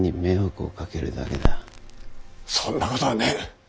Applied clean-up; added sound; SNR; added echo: none; Crackle; 1 dB; none.